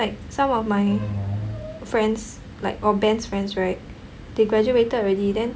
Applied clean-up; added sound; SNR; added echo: none; none; none; none.